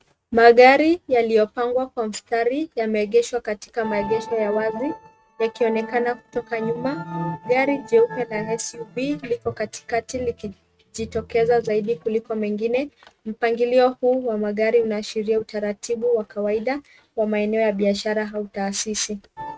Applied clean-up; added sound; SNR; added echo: neural mask model RNNoise.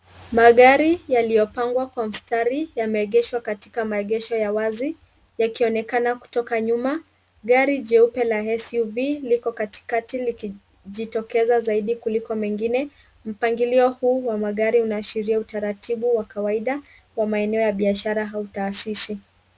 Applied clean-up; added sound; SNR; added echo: none; none; none; none.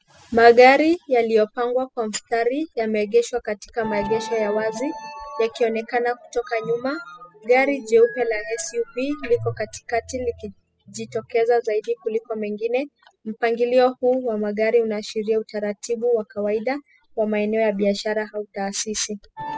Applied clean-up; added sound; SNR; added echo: classical method spectral subtraction.